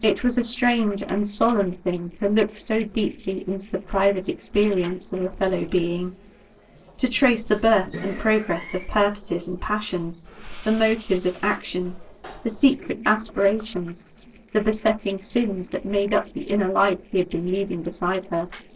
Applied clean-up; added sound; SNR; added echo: neural separator model SepFormer DNS4.